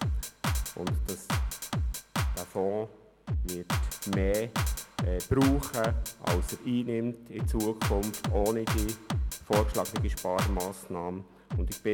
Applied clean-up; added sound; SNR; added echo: none; Drum kit; -1 dB; none.